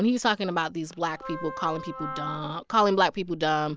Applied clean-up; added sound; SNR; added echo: none; Wind instrument, woodwind instrument; 11 dB; none.